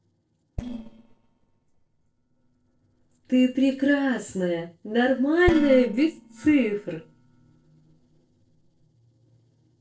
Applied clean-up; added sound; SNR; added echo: neural separator model SepFormer DNS4.